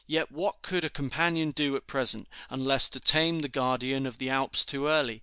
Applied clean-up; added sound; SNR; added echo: none; none; none; none.